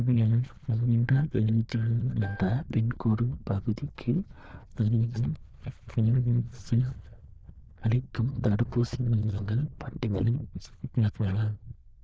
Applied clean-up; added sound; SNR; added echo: neural diffusion model UNIVERSE++.